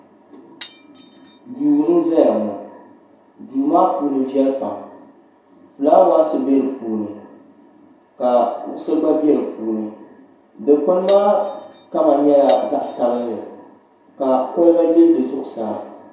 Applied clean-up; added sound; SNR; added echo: none; Glass; 20 dB; reverberation time 0.7 s.